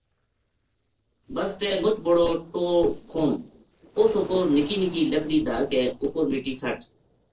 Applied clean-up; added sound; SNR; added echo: neural separator model SepFormer DNS4.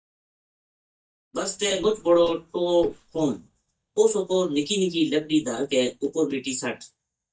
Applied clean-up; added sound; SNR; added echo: neural mask model DeepFilterNet 3.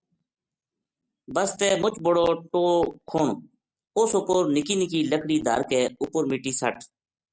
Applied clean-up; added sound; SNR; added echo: none; none; none; none.